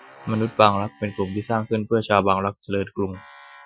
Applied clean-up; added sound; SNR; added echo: classical method Wiener filter.